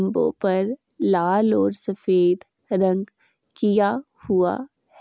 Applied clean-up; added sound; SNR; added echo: none; none; none; none.